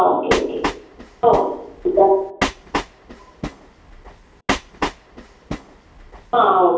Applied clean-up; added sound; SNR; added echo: none; Train; 7 dB; reverberation time 0.9 s.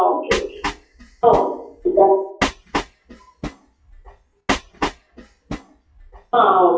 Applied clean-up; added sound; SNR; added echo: classical method WPE with log-MMSE.